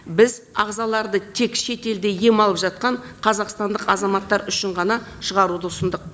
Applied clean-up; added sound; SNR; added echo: none; none; none; none.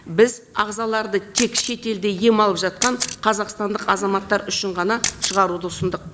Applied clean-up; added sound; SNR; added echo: none; Camera; 8 dB; none.